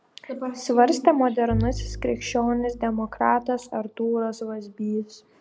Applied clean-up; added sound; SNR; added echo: none; Bowed string instrument; 10 dB; none.